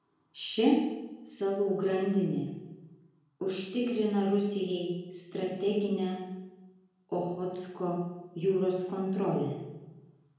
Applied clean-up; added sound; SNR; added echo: none; none; none; reverberation time 0.9 s.